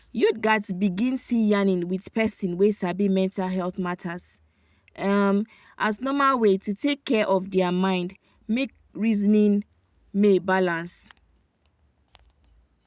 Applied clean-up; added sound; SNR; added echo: none; none; none; none.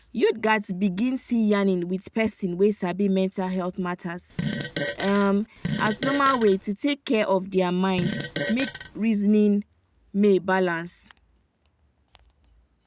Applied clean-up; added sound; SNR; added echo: none; Fart; 6 dB; none.